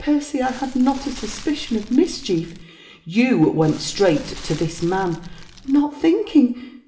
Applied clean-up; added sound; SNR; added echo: none; Fire; 16 dB; reverberation time 0.6 s.